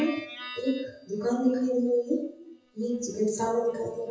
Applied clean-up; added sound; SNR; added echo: classical method WPE with log-MMSE.